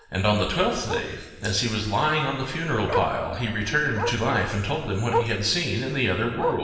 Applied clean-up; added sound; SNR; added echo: none; Bark; 9 dB; reverberation time 1.4 s.